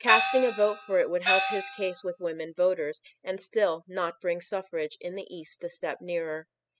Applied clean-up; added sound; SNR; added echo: classical method spectral subtraction.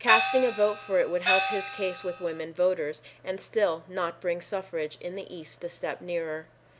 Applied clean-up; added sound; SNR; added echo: none; Gong; 0 dB; none.